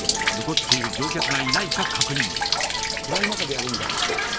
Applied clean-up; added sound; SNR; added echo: none; Rain; -4 dB; none.